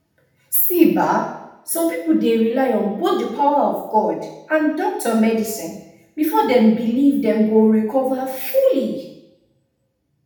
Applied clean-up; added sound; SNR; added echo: none; none; none; reverberation time 0.8 s.